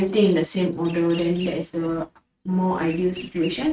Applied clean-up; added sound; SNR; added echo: neural mask model RNNoise.